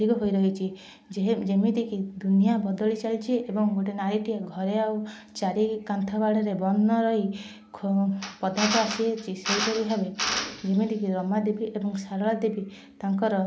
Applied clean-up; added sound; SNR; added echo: none; Drill; 6 dB; none.